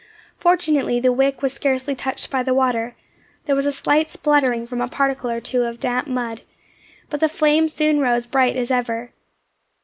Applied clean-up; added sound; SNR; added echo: neural mask model Resemble Enhance denoiser.